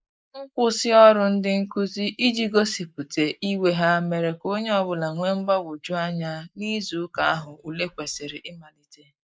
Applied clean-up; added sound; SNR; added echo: neural mask model Resemble Enhance denoiser.